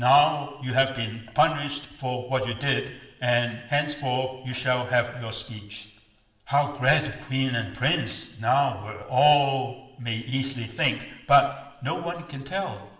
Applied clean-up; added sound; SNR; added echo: none; none; none; reverberation time 1.0 s.